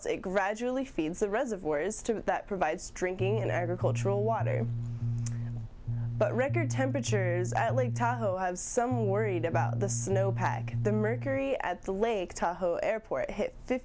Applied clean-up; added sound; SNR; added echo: none; Bass guitar; 1 dB; none.